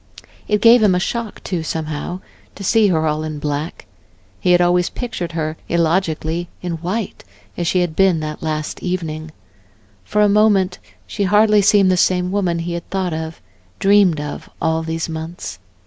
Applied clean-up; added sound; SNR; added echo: none; none; none; none.